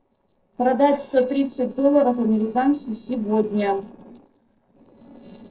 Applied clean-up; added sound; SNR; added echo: neural separator model SepFormer DNS4.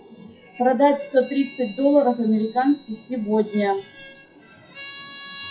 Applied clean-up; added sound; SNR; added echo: classical method WPE with log-MMSE.